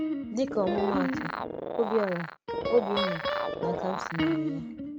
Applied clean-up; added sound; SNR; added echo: none; Guitar + Animal; -1 dB; none.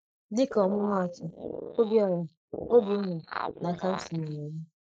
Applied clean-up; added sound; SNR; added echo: neural mask model Resemble Enhance denoiser.